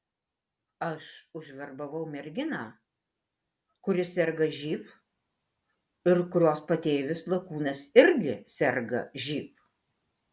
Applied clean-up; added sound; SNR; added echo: none; none; none; none.